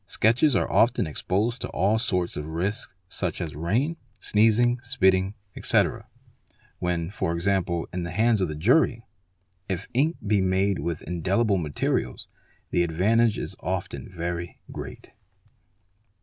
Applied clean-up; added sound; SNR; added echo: none; none; none; none.